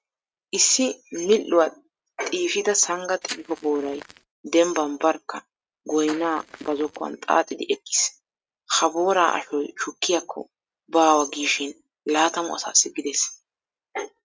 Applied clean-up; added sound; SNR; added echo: neural mask model RNNoise.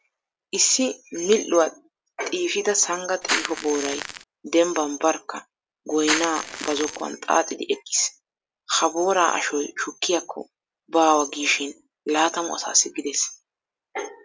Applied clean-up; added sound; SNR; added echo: none; Crackle; 5 dB; none.